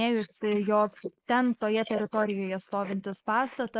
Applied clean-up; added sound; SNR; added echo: neural mask model Resemble Enhance denoiser.